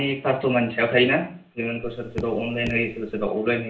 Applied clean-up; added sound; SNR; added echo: none; Raindrop / Drip; 13 dB; reverberation time 0.4 s.